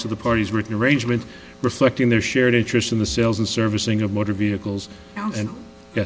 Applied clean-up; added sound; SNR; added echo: none; none; none; none.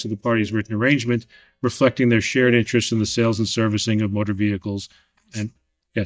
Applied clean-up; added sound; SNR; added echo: neural mask model DeepFilterNet 3.